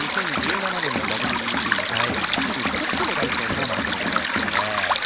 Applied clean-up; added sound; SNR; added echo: none; Stream; -5 dB; none.